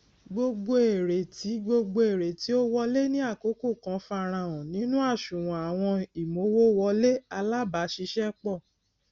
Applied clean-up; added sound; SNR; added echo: none; none; none; none.